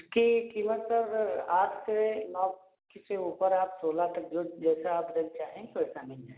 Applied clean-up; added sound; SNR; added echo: none; none; none; none.